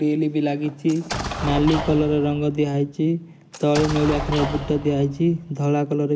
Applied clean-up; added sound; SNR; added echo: none; Explosion; 9 dB; none.